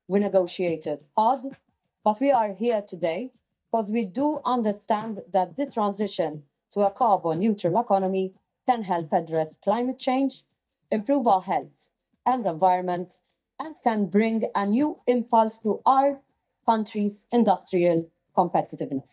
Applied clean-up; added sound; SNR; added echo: neural mask model DeepFilterNet 3.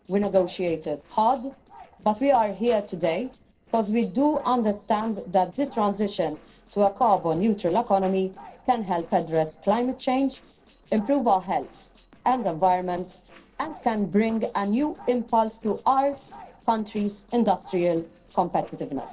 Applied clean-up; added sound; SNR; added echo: neural separator model SepFormer DNS4.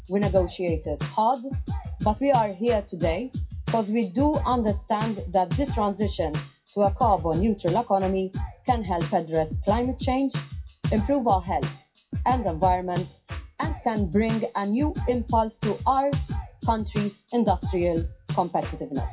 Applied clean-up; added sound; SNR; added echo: classical method WPE with log-MMSE.